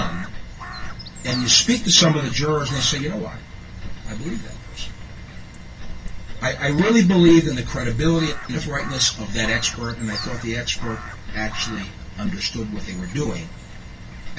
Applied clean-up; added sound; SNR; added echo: none; Crow; 16 dB; reverberation time 0.1 s.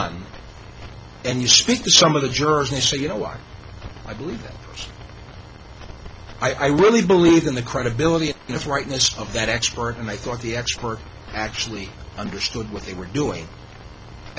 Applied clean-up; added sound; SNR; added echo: none; none; none; none.